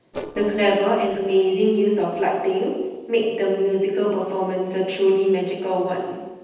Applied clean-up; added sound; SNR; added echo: neural separator model SepFormer DNS4.